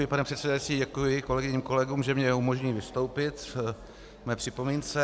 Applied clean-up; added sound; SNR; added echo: none; none; none; none.